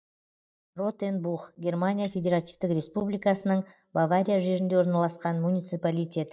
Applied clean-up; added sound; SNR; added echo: neural mask model DeepFilterNet 3.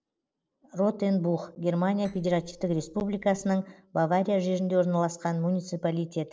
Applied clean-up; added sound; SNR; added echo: neural separator model SepFormer DNS4.